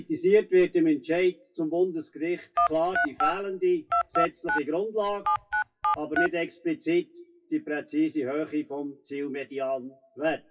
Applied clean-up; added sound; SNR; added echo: classical method WPE with log-MMSE.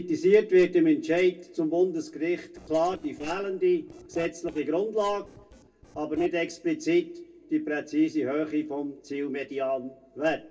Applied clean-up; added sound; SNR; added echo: neural separator model SepFormer DNS4.